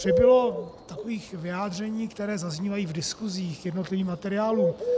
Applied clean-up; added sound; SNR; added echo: none; Bird; 1 dB; none.